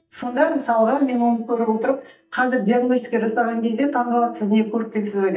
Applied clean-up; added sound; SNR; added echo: neural mask model DeepFilterNet 3.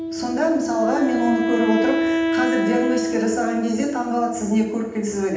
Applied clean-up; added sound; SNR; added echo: none; Wind instrument, woodwind instrument; 2 dB; reverberation time 0.8 s.